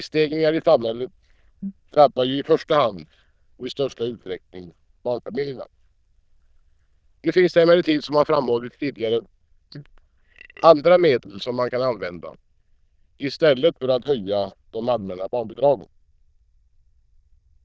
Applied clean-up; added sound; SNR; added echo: neural diffusion model UNIVERSE++.